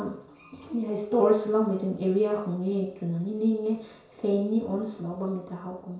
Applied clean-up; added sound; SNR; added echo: none; none; none; reverberation time 0.6 s.